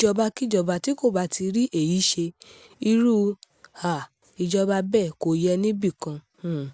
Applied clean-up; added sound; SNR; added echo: none; none; none; none.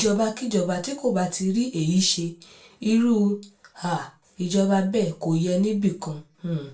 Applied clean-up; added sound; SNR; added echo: none; none; none; reverberation time 0.3 s.